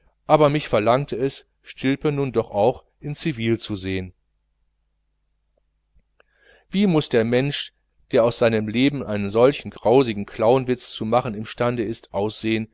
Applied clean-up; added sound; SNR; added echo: none; none; none; none.